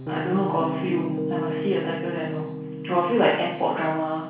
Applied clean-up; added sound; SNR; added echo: none; Piano; 5 dB; reverberation time 0.6 s.